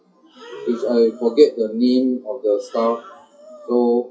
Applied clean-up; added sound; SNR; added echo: classical method WPE with log-MMSE.